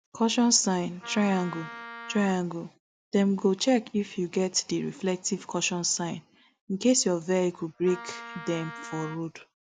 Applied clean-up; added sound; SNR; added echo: none; Wind instrument, woodwind instrument; 15 dB; none.